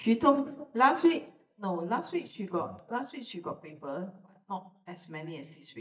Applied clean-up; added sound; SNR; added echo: neural mask model DeepFilterNet 3.